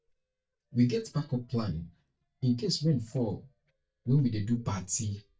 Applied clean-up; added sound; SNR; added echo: neural mask model DeepFilterNet 3.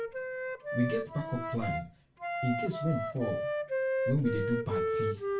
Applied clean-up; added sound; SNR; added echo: none; Wind instrument, woodwind instrument; 0 dB; reverberation time 0.3 s.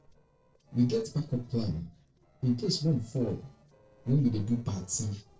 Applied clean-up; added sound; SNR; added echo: neural separator model SepFormer DNS4.